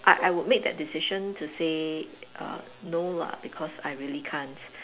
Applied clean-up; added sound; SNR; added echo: none; Bowed string instrument; 15 dB; none.